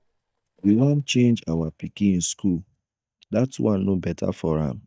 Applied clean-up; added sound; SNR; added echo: neural mask model DeepFilterNet 3.